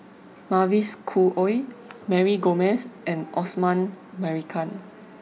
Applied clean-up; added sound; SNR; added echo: none; none; none; none.